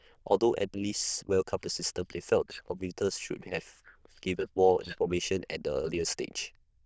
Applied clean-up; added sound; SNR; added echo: neural diffusion model UNIVERSE++.